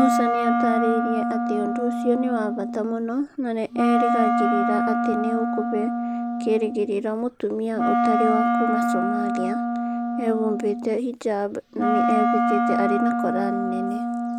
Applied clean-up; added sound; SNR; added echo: none; Wind instrument, woodwind instrument; -3 dB; none.